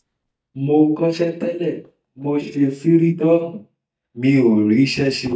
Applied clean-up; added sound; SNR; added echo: neural mask model DeepFilterNet 3.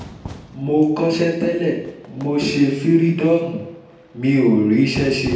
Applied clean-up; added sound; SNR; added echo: none; Fire / Fireworks; 19 dB; reverberation time 0.9 s.